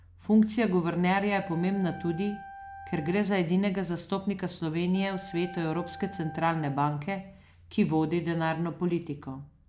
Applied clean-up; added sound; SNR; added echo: none; Wind instrument, woodwind instrument; 18 dB; none.